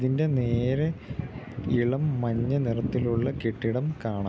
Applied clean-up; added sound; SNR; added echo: none; none; none; none.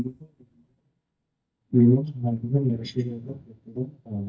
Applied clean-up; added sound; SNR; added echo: neural mask model DeepFilterNet 3.